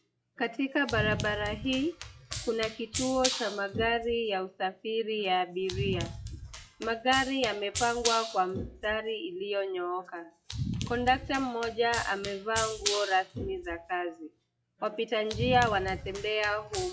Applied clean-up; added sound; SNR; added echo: classical method WPE with log-MMSE.